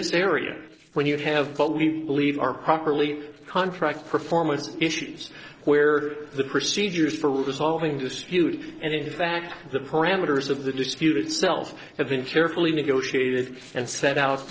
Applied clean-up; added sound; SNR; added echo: neural separator model SepFormer DNS4.